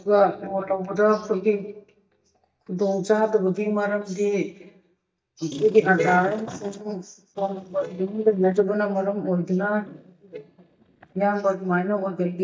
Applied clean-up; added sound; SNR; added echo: neural mask model DeepFilterNet 3.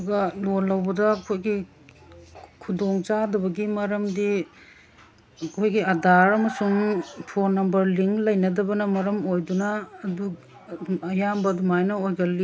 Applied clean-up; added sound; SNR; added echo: none; none; none; none.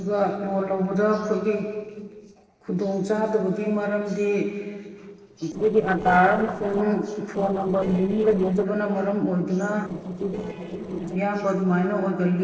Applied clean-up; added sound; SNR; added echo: neural separator model SepFormer DNS4.